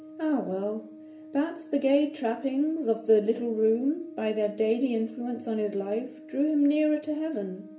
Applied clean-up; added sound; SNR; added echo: none; Brass instrument; 18 dB; reverberation time 0.3 s.